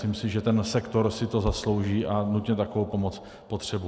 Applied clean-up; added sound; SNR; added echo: none; none; none; none.